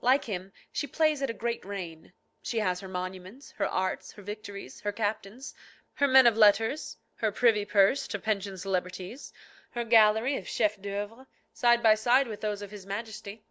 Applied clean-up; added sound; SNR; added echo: none; none; none; none.